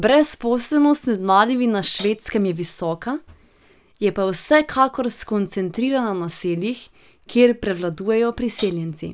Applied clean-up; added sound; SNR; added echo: none; Hi-hat; 10 dB; none.